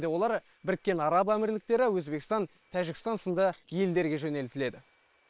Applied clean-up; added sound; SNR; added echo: neural separator model SepFormer WHAM!.